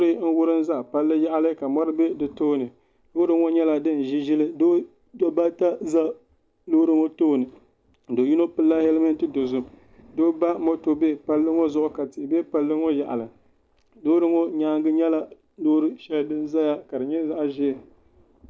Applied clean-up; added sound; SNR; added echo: none; none; none; none.